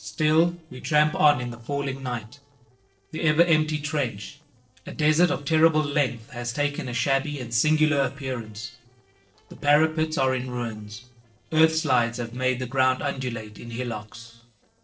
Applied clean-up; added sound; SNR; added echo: neural separator model SepFormer DNS4.